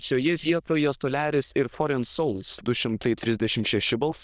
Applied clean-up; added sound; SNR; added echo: neural diffusion model UNIVERSE++.